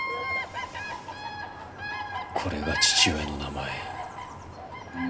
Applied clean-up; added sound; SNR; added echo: none; Bird vocalization, bird call, bird song; 3 dB; reverberation time 1.6 s.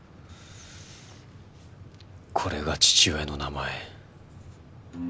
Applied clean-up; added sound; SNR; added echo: none; none; none; none.